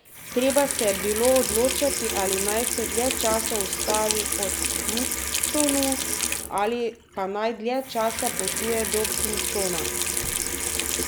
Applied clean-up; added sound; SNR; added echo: none; Sink (filling or washing) / Water tap, faucet; 1 dB; none.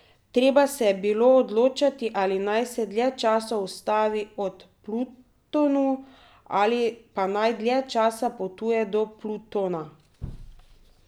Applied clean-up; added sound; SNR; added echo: none; none; none; none.